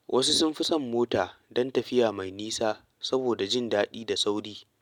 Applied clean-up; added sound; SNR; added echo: none; none; none; none.